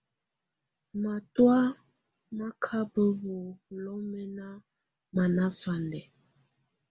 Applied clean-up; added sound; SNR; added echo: none; none; none; none.